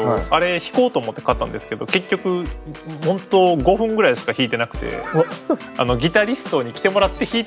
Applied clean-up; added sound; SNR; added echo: none; none; none; none.